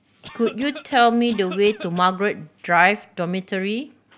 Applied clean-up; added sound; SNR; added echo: none; Cough; 17 dB; none.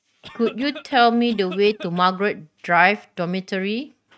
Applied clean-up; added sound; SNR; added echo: neural mask model RNNoise.